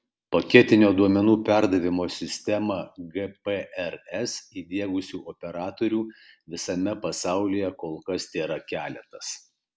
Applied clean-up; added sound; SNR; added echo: none; none; none; none.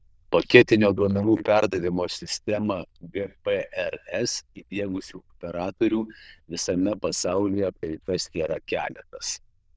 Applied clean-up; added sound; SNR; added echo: neural diffusion model UNIVERSE++.